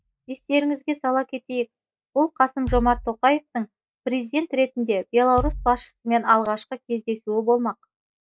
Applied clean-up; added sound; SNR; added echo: neural mask model DeepFilterNet 3.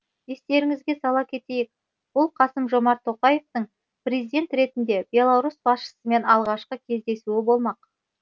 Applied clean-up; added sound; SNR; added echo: none; none; none; none.